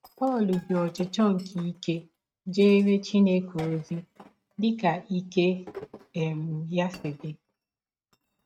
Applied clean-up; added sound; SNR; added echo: neural mask model RNNoise.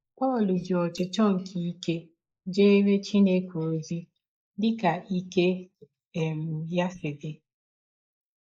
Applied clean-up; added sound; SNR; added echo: neural mask model Resemble Enhance denoiser.